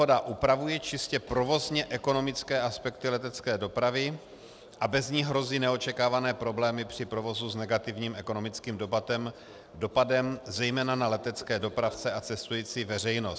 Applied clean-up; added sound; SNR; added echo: none; none; none; none.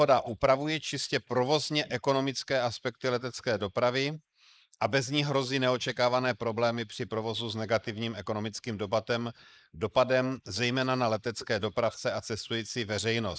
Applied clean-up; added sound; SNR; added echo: neural mask model Resemble Enhance denoiser.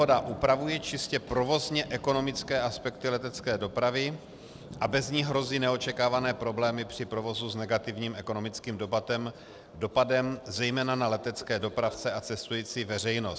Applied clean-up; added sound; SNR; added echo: none; Thunder; 19 dB; none.